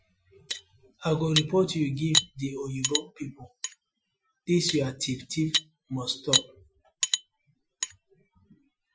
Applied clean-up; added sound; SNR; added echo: classical method Wiener filter.